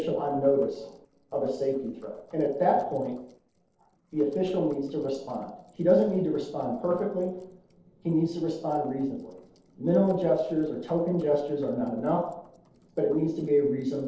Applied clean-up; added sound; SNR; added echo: neural separator model SepFormer DNS4.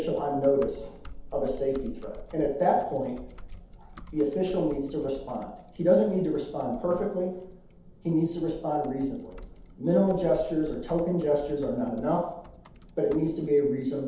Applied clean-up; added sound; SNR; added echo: none; Typing; 17 dB; reverberation time 0.8 s.